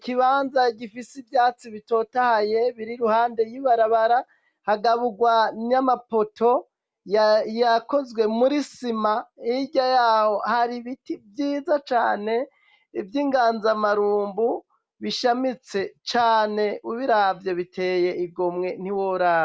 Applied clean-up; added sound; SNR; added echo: none; none; none; none.